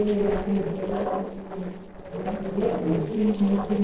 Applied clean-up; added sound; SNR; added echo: neural separator model SepFormer DNS4.